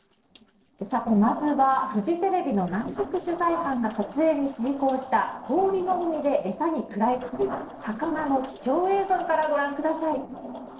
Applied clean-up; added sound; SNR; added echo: neural separator model SepFormer DNS4.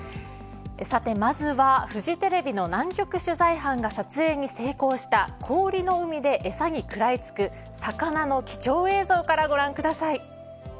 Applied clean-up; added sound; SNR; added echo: none; none; none; none.